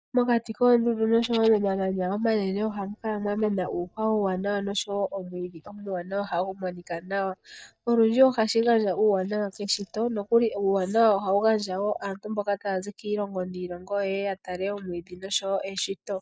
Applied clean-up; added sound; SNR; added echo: neural mask model DeepFilterNet 3.